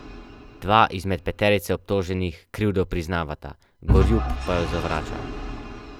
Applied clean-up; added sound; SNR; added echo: none; Engine / Vehicle; 4 dB; none.